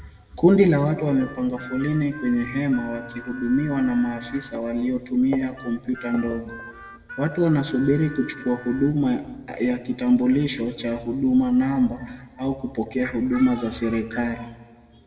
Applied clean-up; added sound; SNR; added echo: none; Harmonica; 18 dB; reverberation time 1.2 s.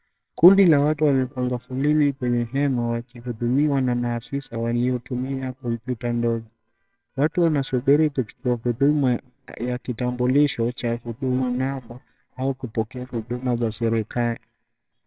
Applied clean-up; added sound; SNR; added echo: neural separator model SepFormer WHAMR!.